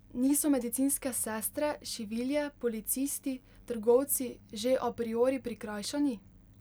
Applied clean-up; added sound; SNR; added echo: none; none; none; none.